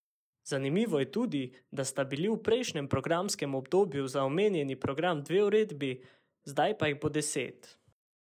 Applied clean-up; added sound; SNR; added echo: neural mask model Resemble Enhance denoiser.